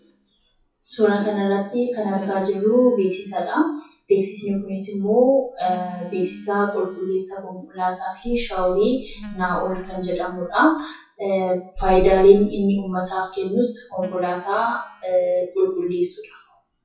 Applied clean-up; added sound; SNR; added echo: classical method WPE with log-MMSE.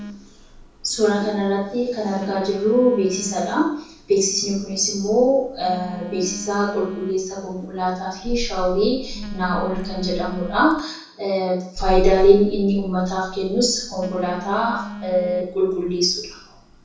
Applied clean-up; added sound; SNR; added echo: none; Telephone; 10 dB; reverberation time 0.6 s.